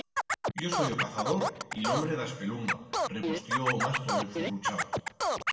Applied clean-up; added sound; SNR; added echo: none; Scratching (performance technique); -2 dB; reverberation time 1.0 s.